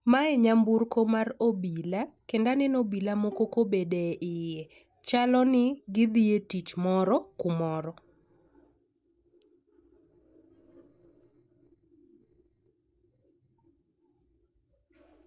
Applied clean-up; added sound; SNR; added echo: neural separator model SepFormer DNS4.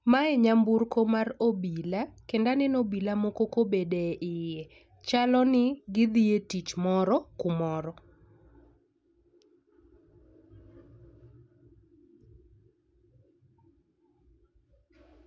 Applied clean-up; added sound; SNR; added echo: none; none; none; none.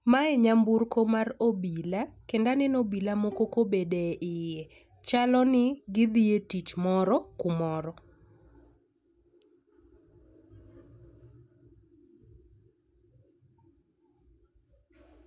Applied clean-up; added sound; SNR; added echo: none; Bowed string instrument; 19 dB; none.